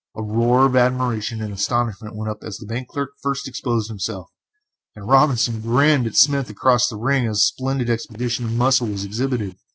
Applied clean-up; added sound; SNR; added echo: neural separator model SepFormer DNS4.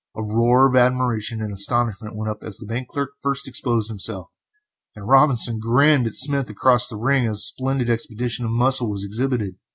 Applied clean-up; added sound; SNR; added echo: none; none; none; none.